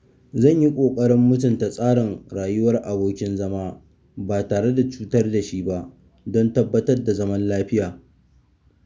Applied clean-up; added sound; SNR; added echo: none; none; none; none.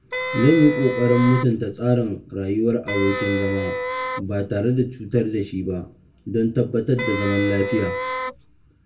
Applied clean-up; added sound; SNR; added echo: none; Wind instrument, woodwind instrument; 5 dB; reverberation time 0.2 s.